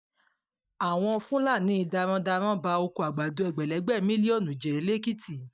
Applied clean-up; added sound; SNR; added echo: neural mask model DeepFilterNet 3.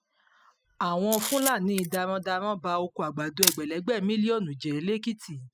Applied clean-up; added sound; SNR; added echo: classical method spectral subtraction.